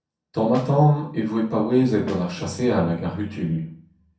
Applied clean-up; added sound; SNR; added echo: none; Snare drum; 19 dB; reverberation time 0.6 s.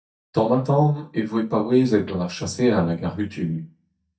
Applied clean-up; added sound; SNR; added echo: neural mask model DeepFilterNet 3.